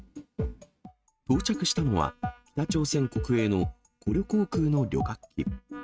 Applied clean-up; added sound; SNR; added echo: neural mask model RNNoise.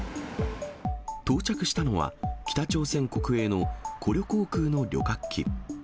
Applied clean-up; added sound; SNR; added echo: none; none; none; none.